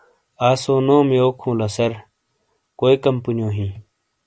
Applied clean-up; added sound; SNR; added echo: none; none; none; none.